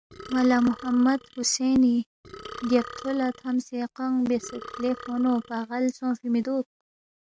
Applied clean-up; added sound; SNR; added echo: neural mask model RNNoise.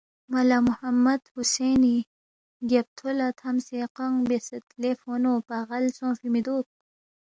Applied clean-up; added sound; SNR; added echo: none; none; none; none.